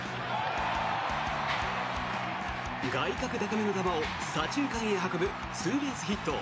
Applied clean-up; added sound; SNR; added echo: none; Mechanisms; 15 dB; none.